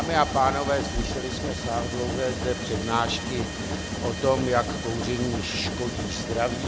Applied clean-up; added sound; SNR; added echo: none; Mechanisms; 3 dB; none.